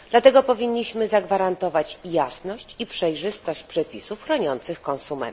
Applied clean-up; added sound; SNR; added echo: none; none; none; none.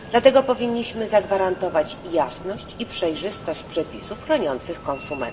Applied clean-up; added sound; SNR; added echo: none; Train; 16 dB; reverberation time 1.1 s.